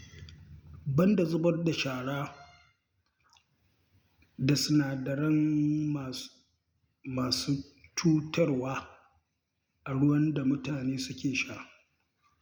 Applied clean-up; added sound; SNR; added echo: none; none; none; none.